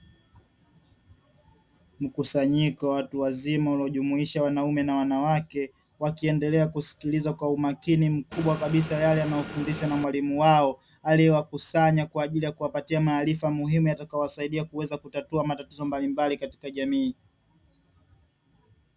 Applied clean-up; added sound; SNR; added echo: none; Motor vehicle (road) / Engine; 11 dB; none.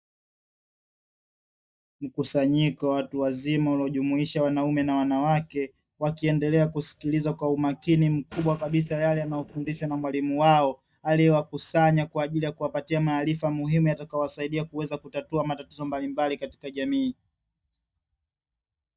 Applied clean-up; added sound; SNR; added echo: neural mask model DeepFilterNet 3.